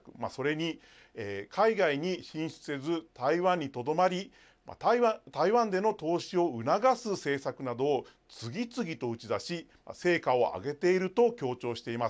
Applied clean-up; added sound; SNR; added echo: none; none; none; none.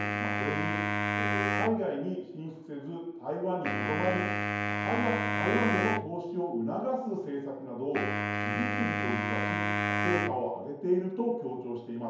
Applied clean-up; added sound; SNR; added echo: none; Wind instrument, woodwind instrument; 0 dB; reverberation time 0.9 s.